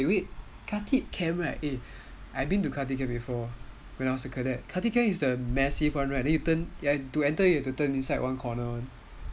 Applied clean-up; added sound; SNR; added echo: none; Insect; 12 dB; none.